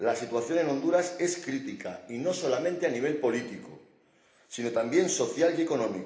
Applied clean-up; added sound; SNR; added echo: none; none; none; reverberation time 1.0 s.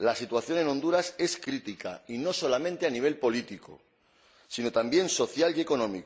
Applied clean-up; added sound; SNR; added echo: none; none; none; none.